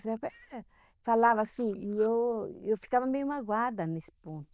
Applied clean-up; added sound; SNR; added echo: neural diffusion model UNIVERSE++.